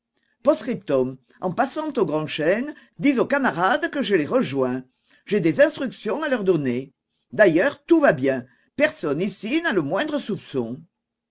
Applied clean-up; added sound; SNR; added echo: none; none; none; none.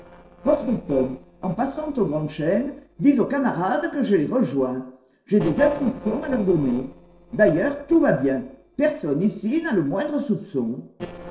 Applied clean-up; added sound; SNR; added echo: neural separator model SepFormer DNS4.